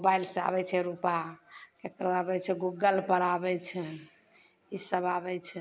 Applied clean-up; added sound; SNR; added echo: none; none; none; none.